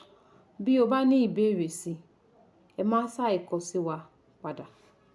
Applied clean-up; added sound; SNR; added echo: none; none; none; none.